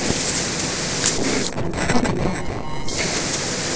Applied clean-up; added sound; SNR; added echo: neural separator model SepFormer DNS4.